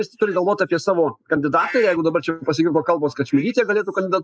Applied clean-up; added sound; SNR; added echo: neural mask model Resemble Enhance denoiser.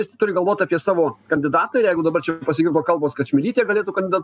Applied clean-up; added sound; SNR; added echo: none; none; none; none.